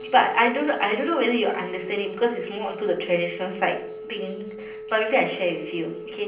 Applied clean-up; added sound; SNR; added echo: none; Telephone; 12 dB; reverberation time 0.6 s.